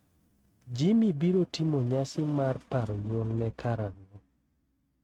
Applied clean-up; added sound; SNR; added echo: neural mask model RNNoise.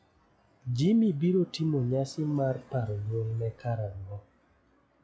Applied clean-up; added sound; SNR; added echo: classical method log-MMSE.